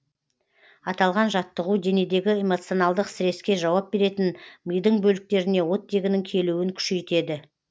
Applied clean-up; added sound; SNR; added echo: none; none; none; none.